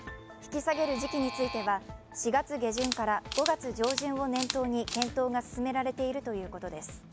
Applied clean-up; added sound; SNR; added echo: none; Camera + Alarm; 9 dB; none.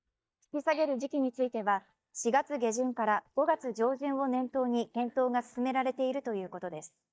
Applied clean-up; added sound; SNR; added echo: neural mask model DeepFilterNet 3.